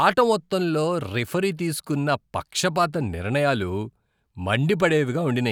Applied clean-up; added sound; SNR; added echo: none; none; none; none.